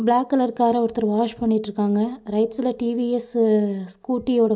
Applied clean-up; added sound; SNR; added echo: none; none; none; none.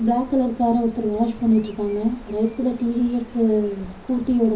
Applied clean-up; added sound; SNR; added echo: none; Bird; 19 dB; reverberation time 0.4 s.